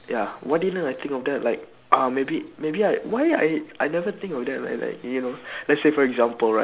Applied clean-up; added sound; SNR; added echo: none; none; none; none.